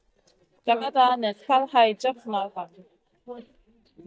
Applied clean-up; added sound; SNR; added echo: neural mask model DeepFilterNet 3.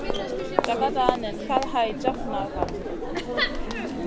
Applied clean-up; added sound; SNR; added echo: none; Crowd; -2 dB; none.